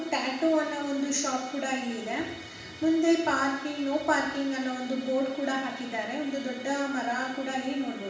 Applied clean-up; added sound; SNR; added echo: none; Musical instrument; 17 dB; reverberation time 0.9 s.